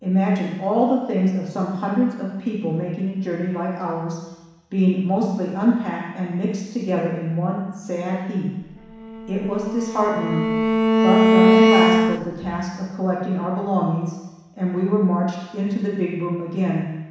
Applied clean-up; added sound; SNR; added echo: none; Bowed string instrument; -5 dB; reverberation time 1.1 s.